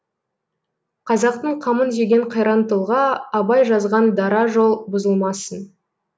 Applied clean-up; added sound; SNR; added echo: none; none; none; none.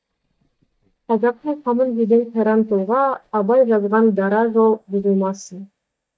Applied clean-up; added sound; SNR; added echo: neural mask model DeepFilterNet 3.